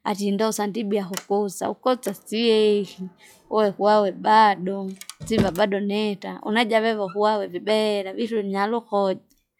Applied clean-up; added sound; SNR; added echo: classical method log-MMSE.